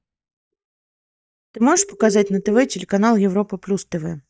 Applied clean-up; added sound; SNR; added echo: neural mask model DeepFilterNet 3.